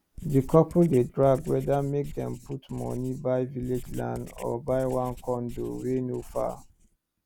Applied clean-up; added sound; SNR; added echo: none; Writing; 16 dB; none.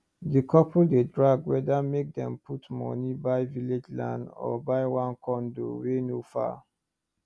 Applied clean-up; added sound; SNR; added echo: none; none; none; none.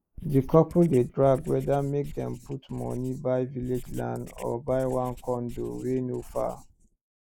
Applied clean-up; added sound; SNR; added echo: neural mask model Resemble Enhance denoiser.